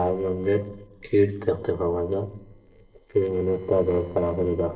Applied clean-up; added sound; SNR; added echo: neural separator model SepFormer DNS4.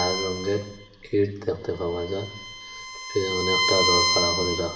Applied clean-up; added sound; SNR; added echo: none; Bowed string instrument; 0 dB; reverberation time 1.1 s.